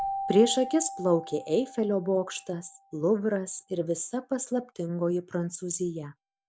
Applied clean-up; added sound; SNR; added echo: none; Keyboard (musical); 13 dB; none.